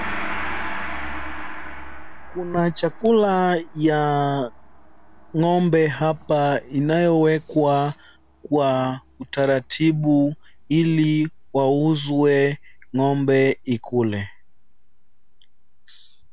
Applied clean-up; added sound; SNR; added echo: none; Gong; 12 dB; none.